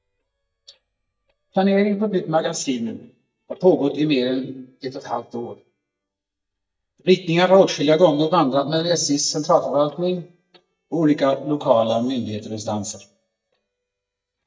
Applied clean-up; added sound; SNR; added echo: neural mask model DeepFilterNet 3.